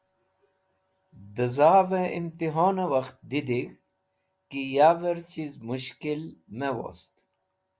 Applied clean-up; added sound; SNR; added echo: none; none; none; none.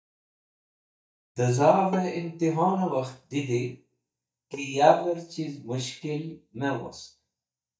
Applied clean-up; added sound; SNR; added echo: neural mask model DeepFilterNet 3.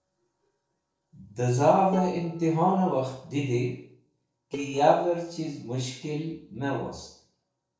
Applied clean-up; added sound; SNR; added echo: neural separator model SepFormer DNS4.